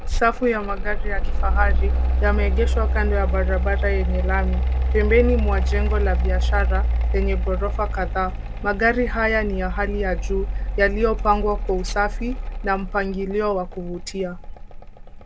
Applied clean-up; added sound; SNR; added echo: none; Mechanical fan; -3 dB; none.